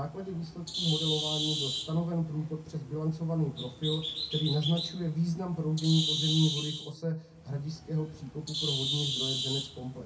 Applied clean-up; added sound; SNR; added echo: none; Bird; 4 dB; reverberation time 0.3 s.